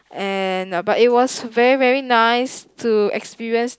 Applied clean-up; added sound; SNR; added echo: none; none; none; none.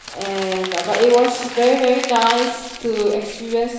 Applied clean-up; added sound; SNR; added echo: none; Crumpling, crinkling; 11 dB; reverberation time 1.0 s.